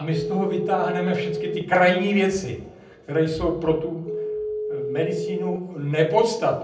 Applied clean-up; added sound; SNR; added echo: none; Telephone; 7 dB; reverberation time 0.6 s.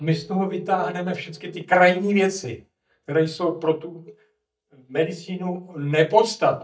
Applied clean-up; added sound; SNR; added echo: neural mask model DeepFilterNet 3.